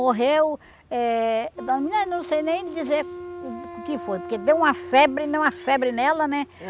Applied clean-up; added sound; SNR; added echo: none; Wind instrument, woodwind instrument; 15 dB; none.